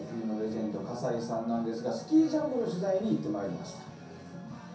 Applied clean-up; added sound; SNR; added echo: none; none; none; reverberation time 0.6 s.